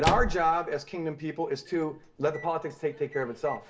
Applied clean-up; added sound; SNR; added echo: none; Microwave oven; 7 dB; reverberation time 0.2 s.